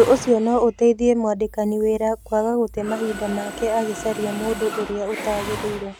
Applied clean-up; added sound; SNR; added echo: none; Mechanisms; 13 dB; none.